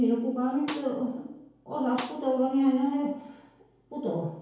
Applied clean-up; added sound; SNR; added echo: none; Snare drum; 15 dB; reverberation time 0.9 s.